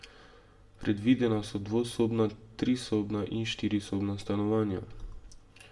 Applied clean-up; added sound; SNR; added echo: none; none; none; reverberation time 0.4 s.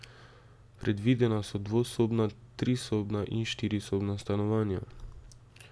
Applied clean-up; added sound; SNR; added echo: none; none; none; none.